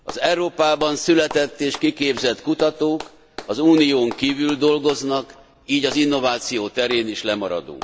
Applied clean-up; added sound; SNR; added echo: none; Clapping; 19 dB; none.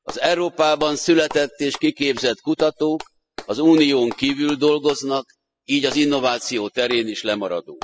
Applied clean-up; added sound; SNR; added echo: classical method spectral subtraction.